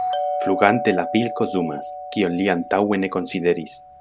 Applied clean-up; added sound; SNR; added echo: none; Doorbell; 7 dB; none.